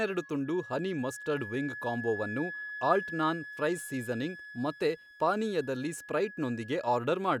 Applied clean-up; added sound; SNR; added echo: none; Wind instrument, woodwind instrument; 12 dB; none.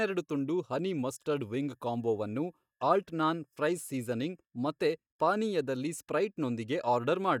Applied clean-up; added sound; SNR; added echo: neural mask model DeepFilterNet 3.